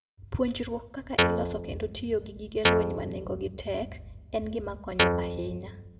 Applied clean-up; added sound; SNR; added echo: none; Guitar; -5 dB; reverberation time 0.7 s.